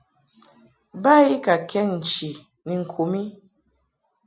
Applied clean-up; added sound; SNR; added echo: none; none; none; none.